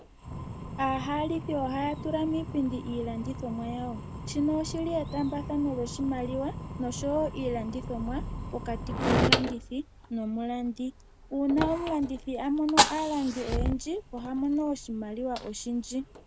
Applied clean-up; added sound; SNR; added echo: none; Fire; 3 dB; none.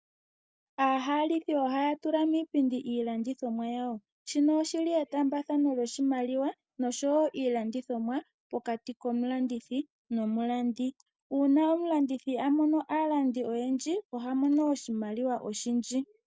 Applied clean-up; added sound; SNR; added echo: none; none; none; none.